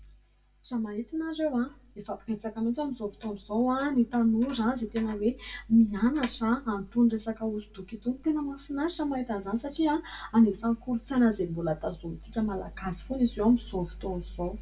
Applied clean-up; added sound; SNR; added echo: none; none; none; reverberation time 0.1 s.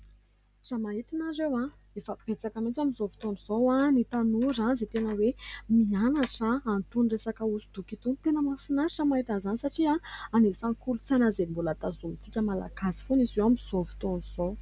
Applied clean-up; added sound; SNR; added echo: none; none; none; none.